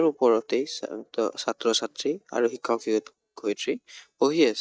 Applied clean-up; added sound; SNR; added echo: neural mask model DeepFilterNet 3.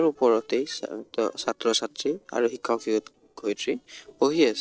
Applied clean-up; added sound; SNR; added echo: neural separator model SepFormer DNS4.